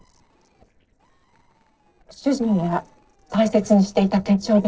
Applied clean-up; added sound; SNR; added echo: neural separator model SepFormer DNS4.